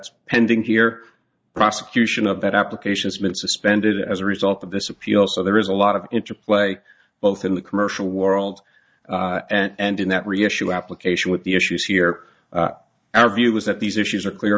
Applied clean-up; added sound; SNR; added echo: neural mask model DeepFilterNet 3.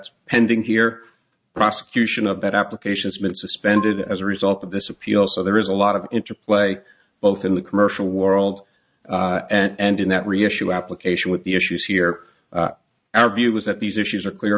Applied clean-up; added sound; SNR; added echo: neural mask model RNNoise.